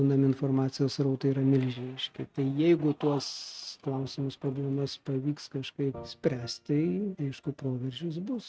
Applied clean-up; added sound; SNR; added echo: neural mask model RNNoise.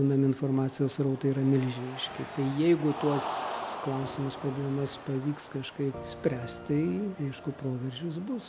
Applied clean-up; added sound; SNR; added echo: none; Cheering; 12 dB; none.